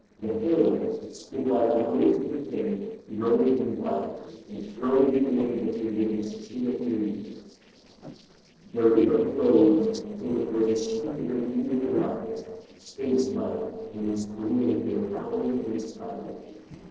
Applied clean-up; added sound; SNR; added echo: neural separator model SepFormer DNS4.